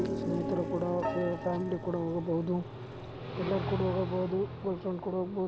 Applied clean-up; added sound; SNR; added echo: none; Piano; 9 dB; none.